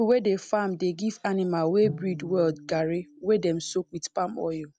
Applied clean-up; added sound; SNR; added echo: none; Bowed string instrument; 17 dB; none.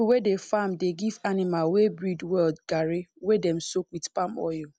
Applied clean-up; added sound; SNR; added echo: none; none; none; none.